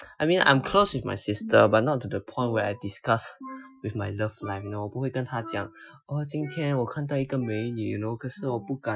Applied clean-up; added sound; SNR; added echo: classical method Wiener filter.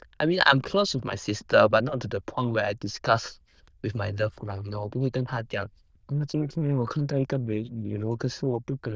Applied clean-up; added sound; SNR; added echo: neural diffusion model UNIVERSE++.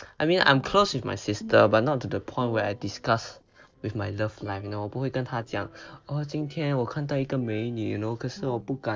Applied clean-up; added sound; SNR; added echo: neural separator model SepFormer DNS4.